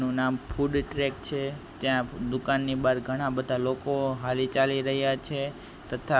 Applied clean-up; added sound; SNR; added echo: none; none; none; none.